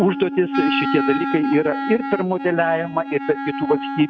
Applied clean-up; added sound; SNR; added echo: neural mask model RNNoise.